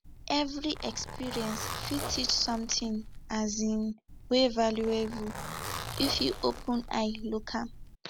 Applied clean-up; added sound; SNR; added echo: none; Zipper (clothing); 9 dB; none.